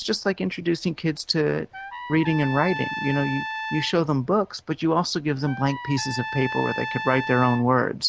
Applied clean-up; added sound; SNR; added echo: none; Trumpet; 9 dB; none.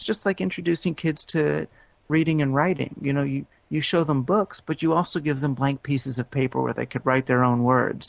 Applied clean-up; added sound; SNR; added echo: none; none; none; none.